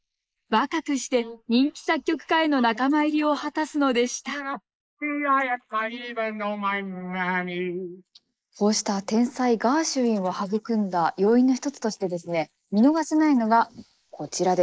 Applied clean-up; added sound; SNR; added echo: neural mask model Resemble Enhance denoiser.